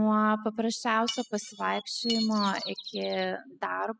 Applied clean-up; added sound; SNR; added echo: classical method spectral subtraction.